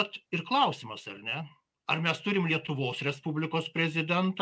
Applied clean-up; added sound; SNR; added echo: none; none; none; none.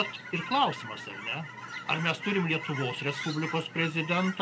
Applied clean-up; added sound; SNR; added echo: none; Chirp, tweet / Fowl; 9 dB; none.